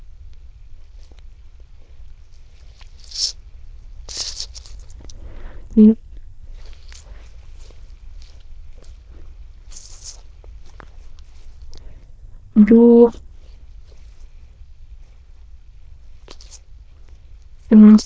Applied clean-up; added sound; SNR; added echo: neural diffusion model UNIVERSE++.